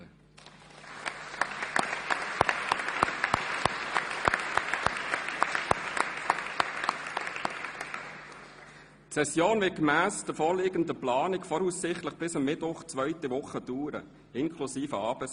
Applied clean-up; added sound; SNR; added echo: none; none; none; none.